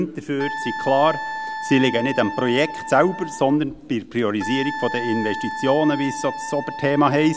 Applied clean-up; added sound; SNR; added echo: none; Wind instrument, woodwind instrument; 9 dB; none.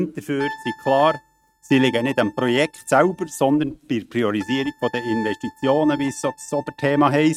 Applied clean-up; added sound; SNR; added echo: neural mask model RNNoise.